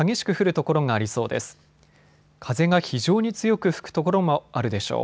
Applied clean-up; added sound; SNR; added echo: none; none; none; none.